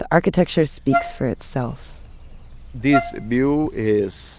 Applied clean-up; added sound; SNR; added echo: none; Wind instrument, woodwind instrument; 4 dB; none.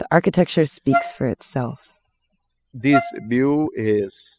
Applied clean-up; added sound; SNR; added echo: classical method spectral subtraction.